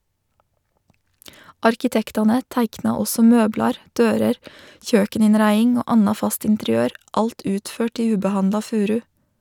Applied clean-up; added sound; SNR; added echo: none; none; none; none.